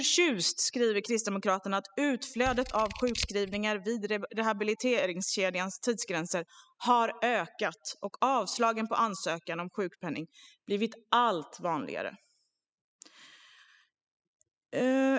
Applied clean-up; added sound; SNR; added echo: classical method spectral subtraction.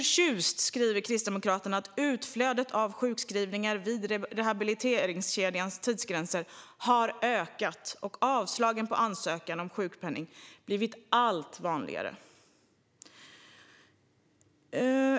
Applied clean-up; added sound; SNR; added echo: none; none; none; none.